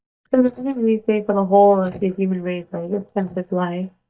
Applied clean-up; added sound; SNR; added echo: neural mask model DeepFilterNet 3.